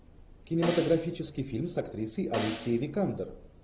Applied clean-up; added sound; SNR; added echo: none; Snare drum; 9 dB; none.